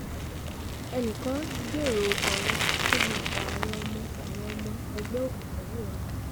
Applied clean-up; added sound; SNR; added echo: none; Bicycle; -4 dB; none.